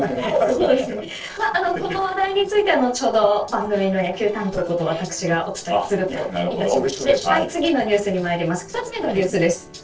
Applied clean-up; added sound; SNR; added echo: neural separator model SepFormer DNS4.